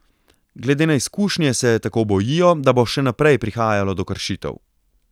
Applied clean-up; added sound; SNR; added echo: none; none; none; none.